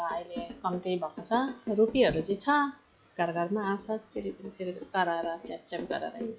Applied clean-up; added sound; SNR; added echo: classical method log-MMSE.